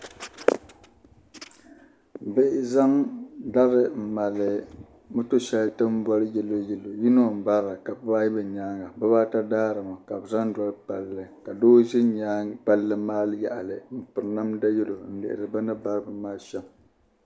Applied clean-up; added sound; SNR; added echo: none; none; none; none.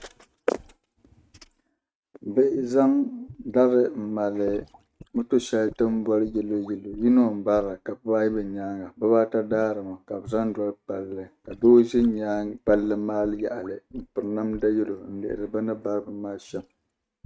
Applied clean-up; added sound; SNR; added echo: neural mask model RNNoise.